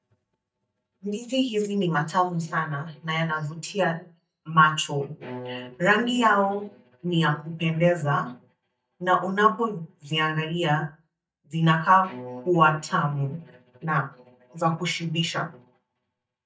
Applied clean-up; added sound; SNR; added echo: neural mask model DeepFilterNet 3.